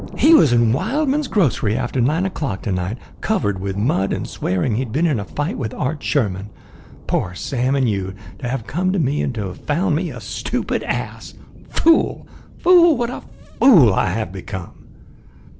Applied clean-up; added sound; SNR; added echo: none; Thunder; 17 dB; none.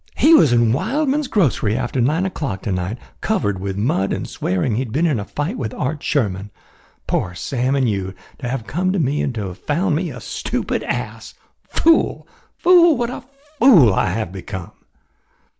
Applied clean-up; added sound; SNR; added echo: none; none; none; none.